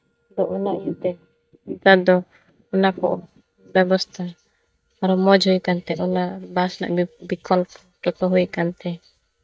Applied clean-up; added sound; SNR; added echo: neural mask model DeepFilterNet 3.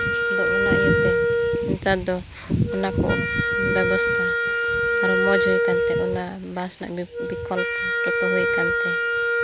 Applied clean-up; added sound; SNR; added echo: none; Wind instrument, woodwind instrument; -4 dB; none.